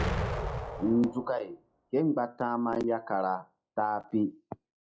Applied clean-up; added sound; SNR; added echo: classical method log-MMSE.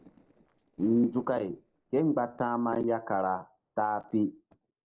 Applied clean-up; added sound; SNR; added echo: neural separator model SepFormer DNS4.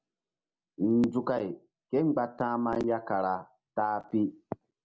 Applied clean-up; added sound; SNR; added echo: none; none; none; none.